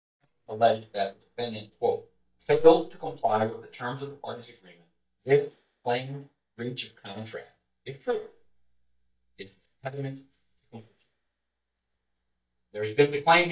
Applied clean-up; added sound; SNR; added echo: neural mask model DeepFilterNet 3.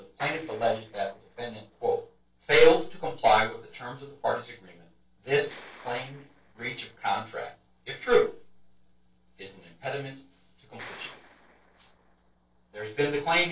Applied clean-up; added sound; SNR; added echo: neural separator model SepFormer DNS4.